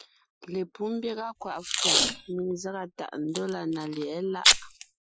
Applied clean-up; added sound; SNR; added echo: classical method Wiener filter.